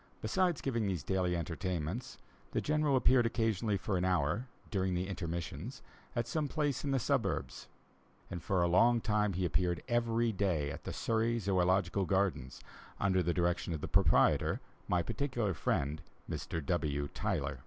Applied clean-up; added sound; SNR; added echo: none; none; none; none.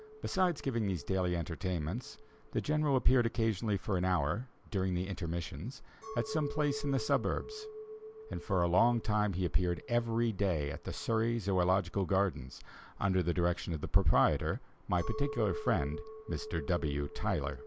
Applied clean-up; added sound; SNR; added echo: none; Chink, clink; 17 dB; none.